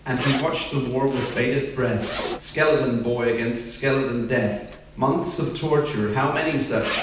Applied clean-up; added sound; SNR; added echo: none; Zipper (clothing); 11 dB; reverberation time 0.9 s.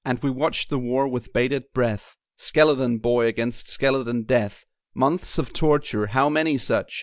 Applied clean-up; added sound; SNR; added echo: none; none; none; none.